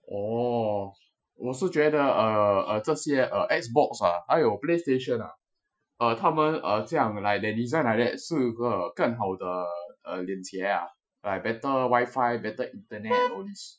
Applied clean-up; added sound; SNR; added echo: classical method Wiener filter.